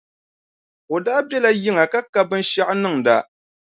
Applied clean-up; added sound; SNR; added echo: none; none; none; none.